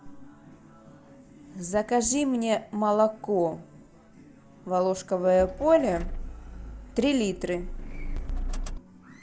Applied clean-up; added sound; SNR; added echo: none; Motor vehicle (road); 6 dB; none.